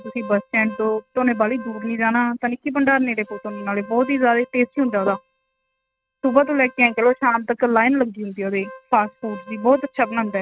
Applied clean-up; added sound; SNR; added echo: neural mask model RNNoise.